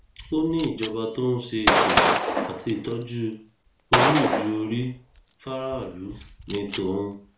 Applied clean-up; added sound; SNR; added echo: none; Gunshot, gunfire; -2 dB; reverberation time 0.4 s.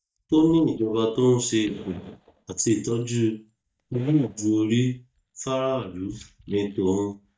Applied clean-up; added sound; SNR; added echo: neural mask model DeepFilterNet 3.